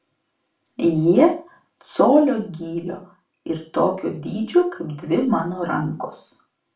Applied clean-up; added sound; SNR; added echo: none; none; none; reverberation time 0.3 s.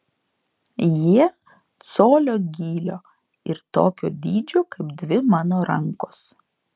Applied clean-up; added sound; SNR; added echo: none; none; none; none.